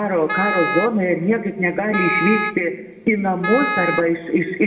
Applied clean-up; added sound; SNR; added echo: none; Wind instrument, woodwind instrument; 5 dB; reverberation time 1.2 s.